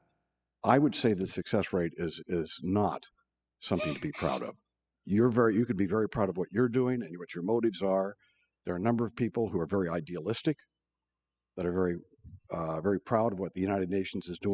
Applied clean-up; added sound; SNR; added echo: classical method spectral subtraction.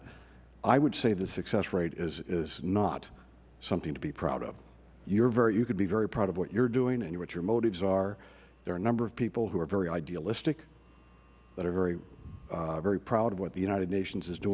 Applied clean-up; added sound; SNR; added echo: none; none; none; none.